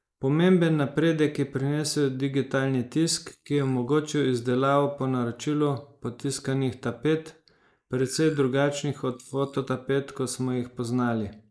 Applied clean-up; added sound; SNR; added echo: neural mask model Resemble Enhance denoiser.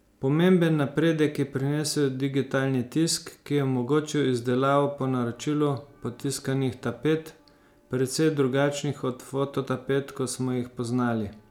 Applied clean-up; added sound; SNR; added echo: none; none; none; none.